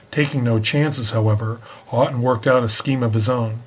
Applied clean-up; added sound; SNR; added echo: none; none; none; none.